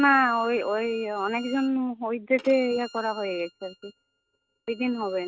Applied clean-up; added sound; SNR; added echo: neural mask model RNNoise.